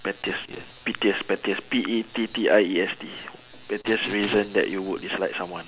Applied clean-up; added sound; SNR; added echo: none; none; none; none.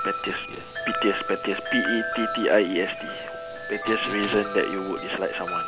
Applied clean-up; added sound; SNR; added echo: none; Wind chime; 5 dB; none.